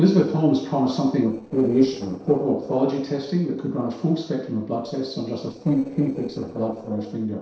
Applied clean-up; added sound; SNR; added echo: neural separator model SepFormer DNS4.